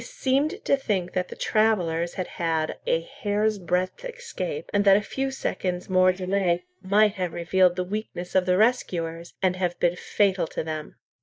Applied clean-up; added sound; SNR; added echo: neural mask model DeepFilterNet 3.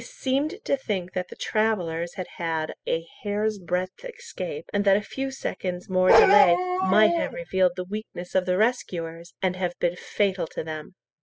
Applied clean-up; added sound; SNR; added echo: classical method spectral subtraction.